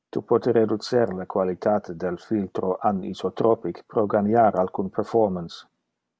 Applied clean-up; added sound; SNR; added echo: none; none; none; none.